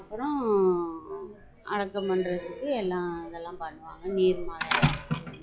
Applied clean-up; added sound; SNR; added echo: classical method log-MMSE.